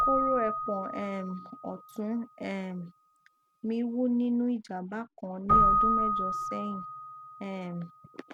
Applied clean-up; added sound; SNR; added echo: none; Keyboard (musical); -2 dB; none.